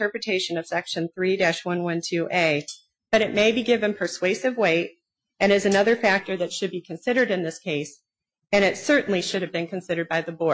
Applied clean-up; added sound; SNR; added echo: classical method Wiener filter.